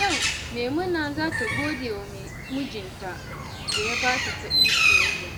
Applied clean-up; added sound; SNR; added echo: none; Bird; -5 dB; none.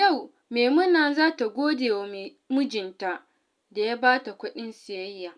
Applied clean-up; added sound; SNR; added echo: none; none; none; none.